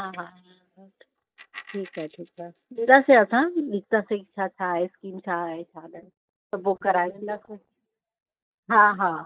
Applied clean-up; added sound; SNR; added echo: neural mask model DeepFilterNet 3.